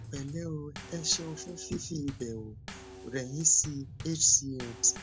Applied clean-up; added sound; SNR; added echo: none; Bass drum / Snare drum / Drum kit; 13 dB; none.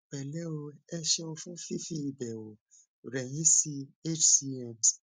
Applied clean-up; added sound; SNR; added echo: none; none; none; none.